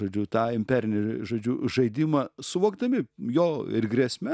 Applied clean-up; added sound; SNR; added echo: none; none; none; none.